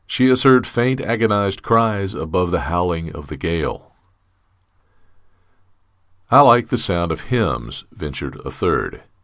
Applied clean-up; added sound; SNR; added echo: none; none; none; none.